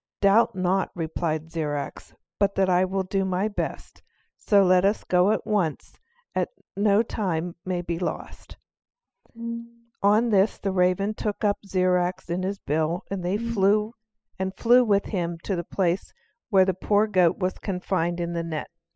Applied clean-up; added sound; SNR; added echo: classical method spectral subtraction.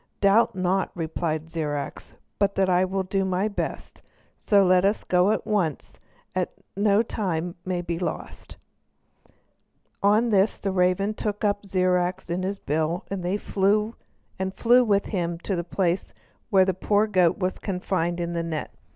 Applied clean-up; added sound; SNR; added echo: none; none; none; none.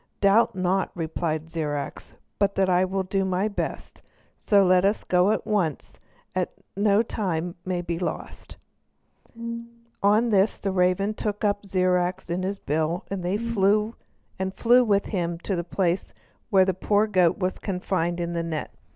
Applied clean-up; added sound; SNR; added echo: none; Brass instrument; 9 dB; none.